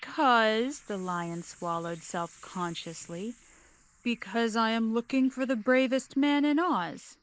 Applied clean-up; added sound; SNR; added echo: neural mask model Resemble Enhance denoiser.